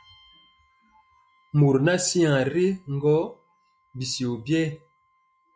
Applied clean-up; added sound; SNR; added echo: classical method log-MMSE.